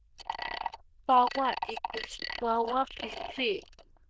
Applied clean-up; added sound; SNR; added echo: neural diffusion model UNIVERSE++.